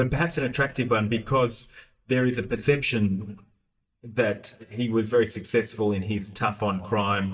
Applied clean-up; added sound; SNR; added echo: neural mask model DeepFilterNet 3.